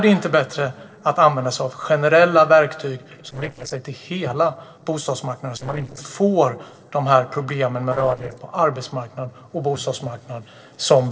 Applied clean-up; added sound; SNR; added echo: neural separator model SepFormer DNS4.